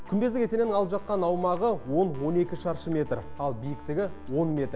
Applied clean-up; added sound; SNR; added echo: none; none; none; none.